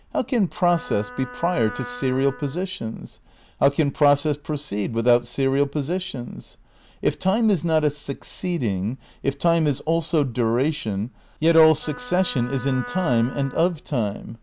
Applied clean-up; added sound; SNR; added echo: none; Wind instrument, woodwind instrument; 15 dB; none.